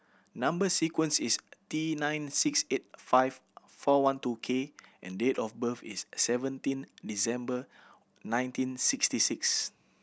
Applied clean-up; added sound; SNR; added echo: none; none; none; none.